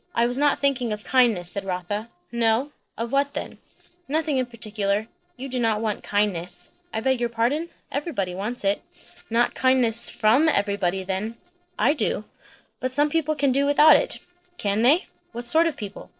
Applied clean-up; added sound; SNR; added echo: neural separator model SepFormer DNS4.